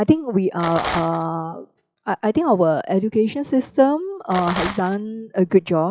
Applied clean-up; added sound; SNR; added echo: classical method log-MMSE.